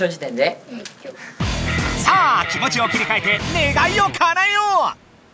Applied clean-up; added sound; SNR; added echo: none; none; none; none.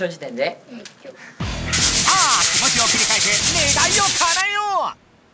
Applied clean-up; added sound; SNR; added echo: none; Tools; -5 dB; none.